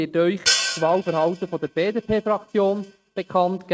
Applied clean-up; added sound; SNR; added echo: neural mask model RNNoise.